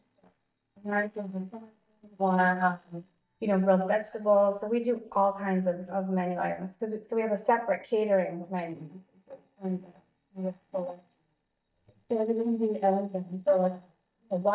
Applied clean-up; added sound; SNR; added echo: neural mask model DeepFilterNet 3.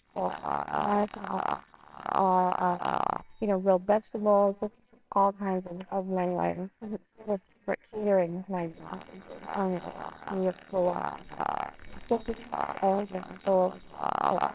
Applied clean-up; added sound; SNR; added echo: neural separator model SepFormer WHAMR!.